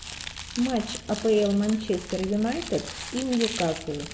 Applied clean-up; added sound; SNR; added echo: none; Crumpling, crinkling; 11 dB; none.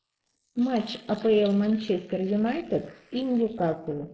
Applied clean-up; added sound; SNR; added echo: neural mask model Resemble Enhance denoiser.